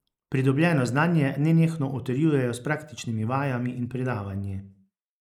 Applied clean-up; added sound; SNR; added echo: neural mask model Resemble Enhance denoiser.